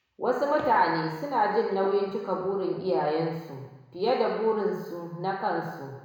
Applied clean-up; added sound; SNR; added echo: none; none; none; reverberation time 1.0 s.